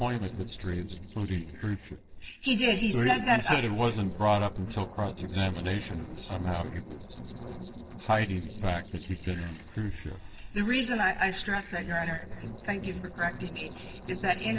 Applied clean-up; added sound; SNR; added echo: neural separator model SepFormer DNS4.